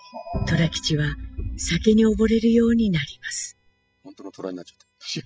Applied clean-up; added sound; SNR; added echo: classical method spectral subtraction.